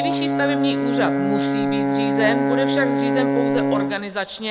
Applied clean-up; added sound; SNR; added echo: none; Brass instrument; -4 dB; none.